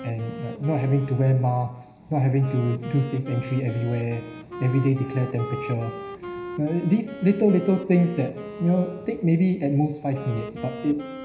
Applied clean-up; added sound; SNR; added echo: none; Wind instrument, woodwind instrument; 13 dB; reverberation time 0.9 s.